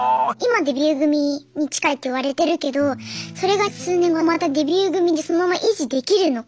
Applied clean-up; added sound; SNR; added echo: none; none; none; none.